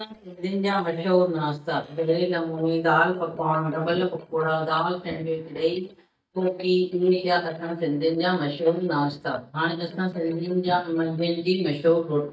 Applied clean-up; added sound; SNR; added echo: neural mask model DeepFilterNet 3.